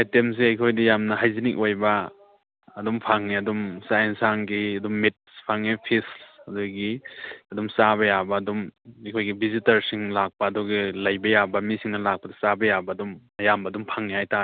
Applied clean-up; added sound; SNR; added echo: none; none; none; none.